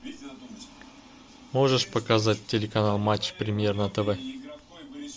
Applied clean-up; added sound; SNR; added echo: none; none; none; none.